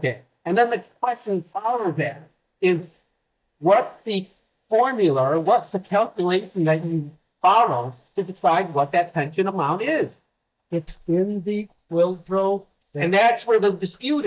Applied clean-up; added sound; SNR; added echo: neural mask model DeepFilterNet 3.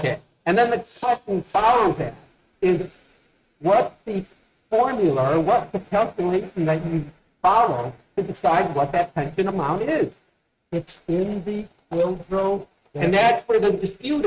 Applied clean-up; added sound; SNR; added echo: neural mask model RNNoise.